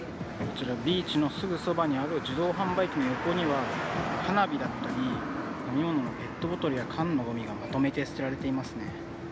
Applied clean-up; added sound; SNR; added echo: none; none; none; none.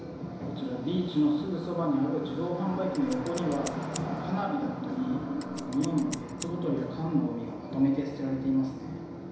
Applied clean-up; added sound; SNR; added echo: none; Scissors; 16 dB; reverberation time 1.0 s.